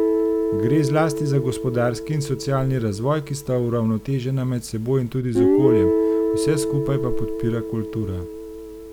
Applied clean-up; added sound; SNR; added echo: none; Guitar; 1 dB; none.